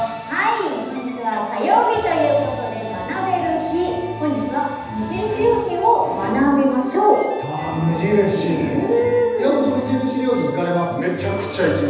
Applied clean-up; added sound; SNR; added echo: none; Wind instrument, woodwind instrument; 18 dB; reverberation time 1.1 s.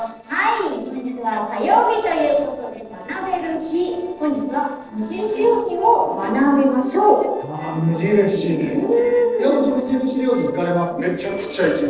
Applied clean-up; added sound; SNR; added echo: neural separator model SepFormer DNS4.